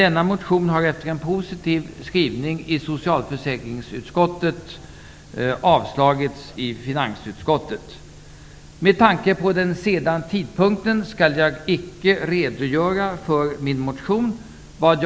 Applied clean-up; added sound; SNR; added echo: none; none; none; none.